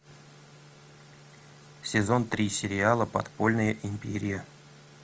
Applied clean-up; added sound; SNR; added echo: none; none; none; none.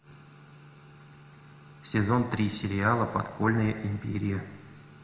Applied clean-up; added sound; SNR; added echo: none; none; none; reverberation time 1.8 s.